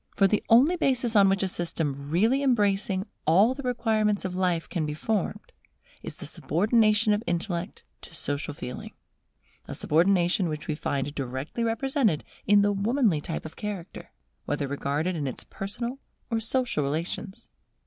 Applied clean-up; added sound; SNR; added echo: none; none; none; none.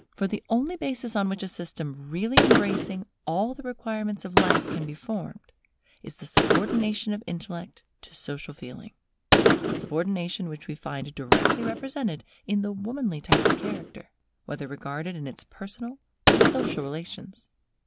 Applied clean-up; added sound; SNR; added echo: none; Gunshot, gunfire; -3 dB; none.